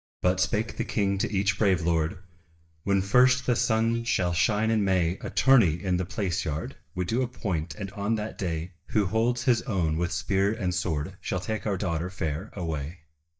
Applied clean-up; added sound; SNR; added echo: neural mask model DeepFilterNet 3.